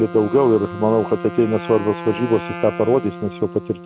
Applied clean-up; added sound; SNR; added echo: none; Wind instrument, woodwind instrument; 12 dB; none.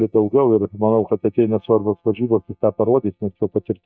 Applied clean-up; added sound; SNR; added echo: neural mask model DeepFilterNet 3.